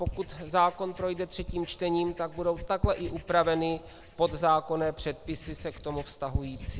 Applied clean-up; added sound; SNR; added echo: none; Writing; 10 dB; none.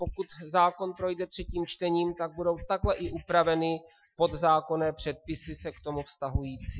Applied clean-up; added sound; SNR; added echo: classical method Wiener filter.